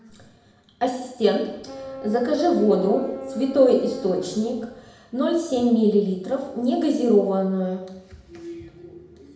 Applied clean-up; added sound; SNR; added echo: none; Boat, Water vehicle; 12 dB; reverberation time 0.8 s.